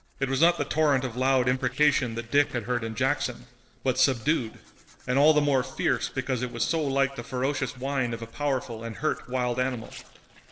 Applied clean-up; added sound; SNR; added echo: neural separator model SepFormer DNS4.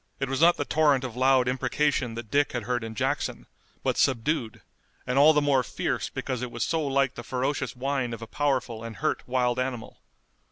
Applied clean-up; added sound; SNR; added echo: none; none; none; none.